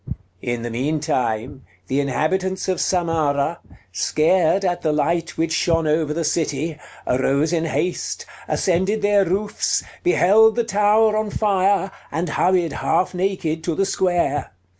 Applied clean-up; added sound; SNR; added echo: none; Walk, footsteps; 19 dB; none.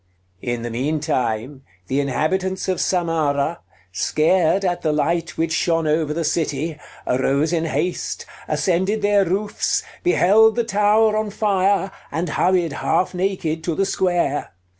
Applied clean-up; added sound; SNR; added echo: none; none; none; none.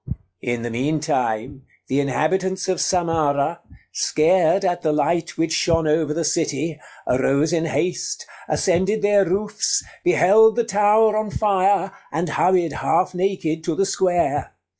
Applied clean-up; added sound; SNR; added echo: classical method log-MMSE.